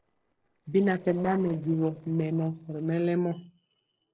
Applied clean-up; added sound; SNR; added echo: neural separator model SepFormer DNS4.